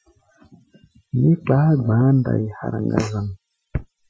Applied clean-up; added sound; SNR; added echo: classical method Wiener filter.